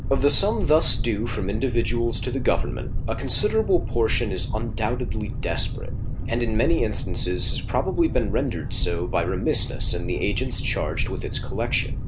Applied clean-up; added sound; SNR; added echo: none; Boat, Water vehicle; 2 dB; none.